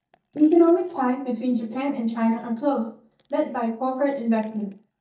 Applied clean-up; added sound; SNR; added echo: neural mask model DeepFilterNet 3.